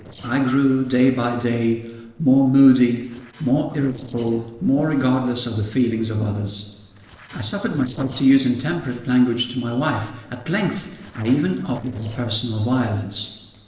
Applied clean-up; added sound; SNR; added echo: neural separator model SepFormer DNS4.